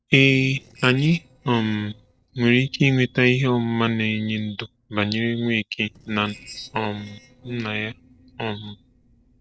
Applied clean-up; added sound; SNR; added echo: neural separator model SepFormer DNS4.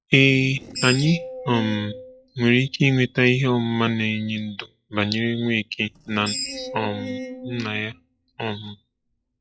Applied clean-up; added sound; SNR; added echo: classical method log-MMSE.